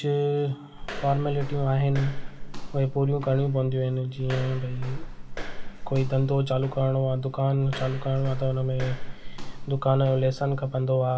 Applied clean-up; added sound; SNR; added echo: none; Walk, footsteps; 7 dB; reverberation time 3.0 s.